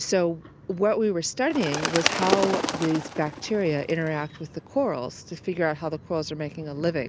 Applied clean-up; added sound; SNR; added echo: none; Bird; 4 dB; none.